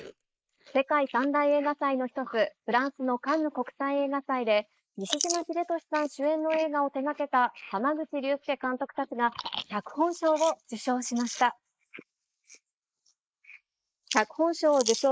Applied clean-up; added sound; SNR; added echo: neural mask model Resemble Enhance denoiser.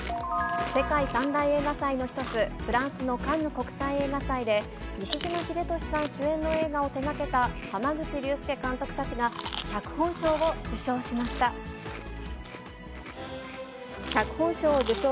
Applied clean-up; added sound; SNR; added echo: none; Chewing, mastication; 12 dB; none.